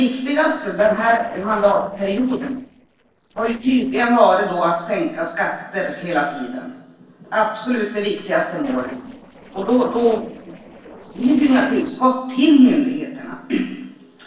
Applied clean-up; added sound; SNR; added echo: neural separator model SepFormer DNS4.